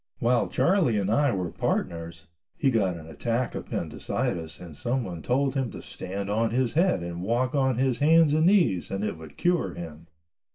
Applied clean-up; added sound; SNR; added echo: none; none; none; reverberation time 0.2 s.